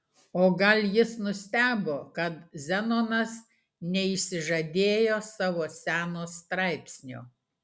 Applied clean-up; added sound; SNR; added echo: none; none; none; none.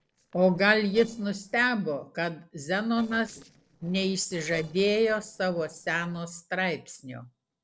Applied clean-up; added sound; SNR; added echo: neural separator model SepFormer DNS4.